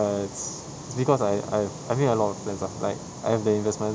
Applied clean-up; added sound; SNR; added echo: none; none; none; none.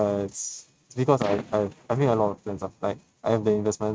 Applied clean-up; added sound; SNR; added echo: neural mask model RNNoise.